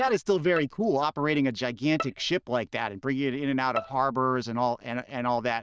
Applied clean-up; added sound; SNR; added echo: neural diffusion model UNIVERSE++.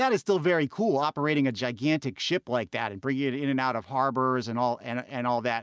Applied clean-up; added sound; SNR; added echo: none; none; none; none.